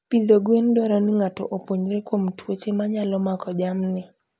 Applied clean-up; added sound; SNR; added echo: none; none; none; none.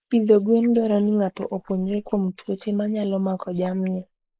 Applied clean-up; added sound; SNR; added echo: neural mask model Resemble Enhance denoiser.